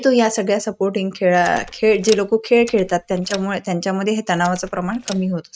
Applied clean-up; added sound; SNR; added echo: neural mask model RNNoise.